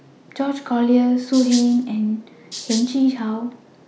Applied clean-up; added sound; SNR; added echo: none; Rattle (instrument); 12 dB; none.